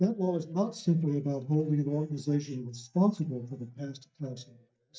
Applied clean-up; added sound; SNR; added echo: neural mask model DeepFilterNet 3.